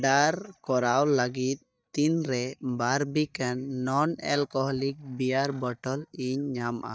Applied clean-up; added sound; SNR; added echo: neural mask model DeepFilterNet 3.